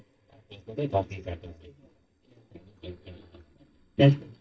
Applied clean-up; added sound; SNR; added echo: neural mask model DeepFilterNet 3.